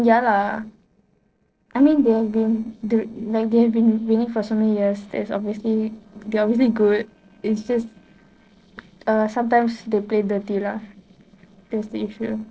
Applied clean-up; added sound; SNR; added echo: neural separator model SepFormer DNS4.